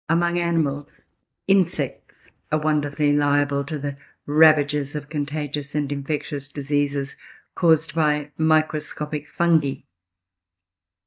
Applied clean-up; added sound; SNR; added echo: neural mask model DeepFilterNet 3.